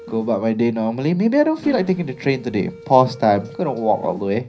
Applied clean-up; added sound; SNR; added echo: none; Mechanisms; 20 dB; reverberation time 0.5 s.